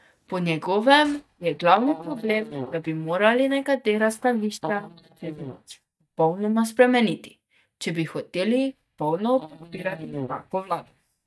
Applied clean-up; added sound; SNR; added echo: neural mask model DeepFilterNet 3.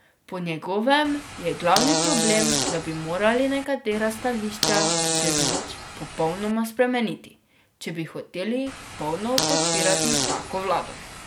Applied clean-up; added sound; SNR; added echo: none; Fart; 0 dB; none.